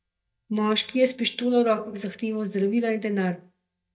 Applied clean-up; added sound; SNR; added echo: neural mask model DeepFilterNet 3.